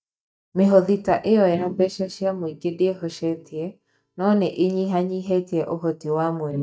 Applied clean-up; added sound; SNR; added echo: neural mask model DeepFilterNet 3.